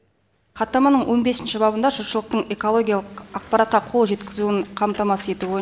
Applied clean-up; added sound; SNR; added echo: none; none; none; none.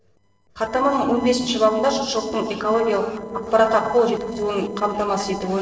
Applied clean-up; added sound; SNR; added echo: neural separator model SepFormer DNS4.